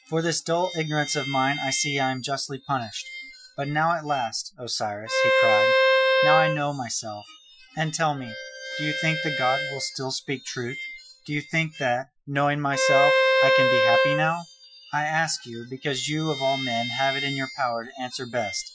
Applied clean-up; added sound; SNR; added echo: classical method Wiener filter.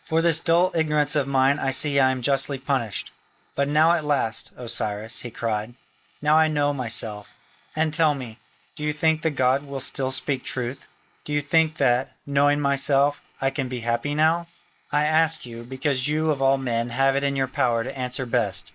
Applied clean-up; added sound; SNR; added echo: neural mask model Resemble Enhance denoiser.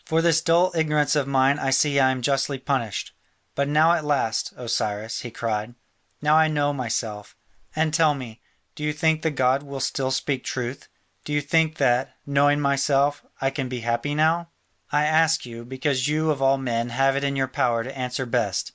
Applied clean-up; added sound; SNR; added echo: none; none; none; none.